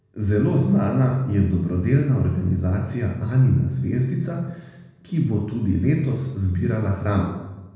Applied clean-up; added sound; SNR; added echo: none; none; none; reverberation time 0.9 s.